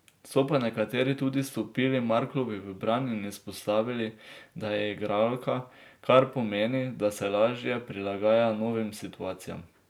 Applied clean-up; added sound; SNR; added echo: none; none; none; none.